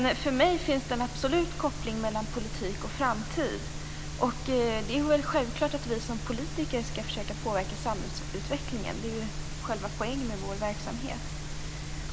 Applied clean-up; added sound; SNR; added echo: none; Rain; 12 dB; none.